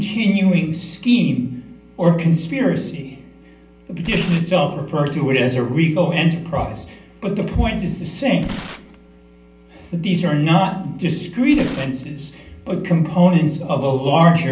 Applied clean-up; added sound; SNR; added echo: none; Tearing; 17 dB; reverberation time 0.6 s.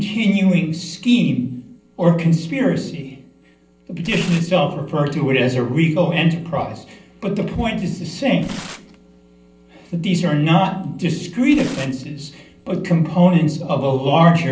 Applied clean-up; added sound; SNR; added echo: neural separator model SepFormer DNS4.